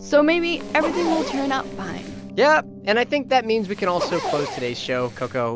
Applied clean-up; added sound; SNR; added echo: none; Zipper (clothing) + Piano; 9 dB; none.